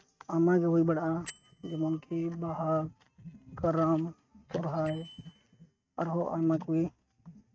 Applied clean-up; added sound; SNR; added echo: neural mask model RNNoise.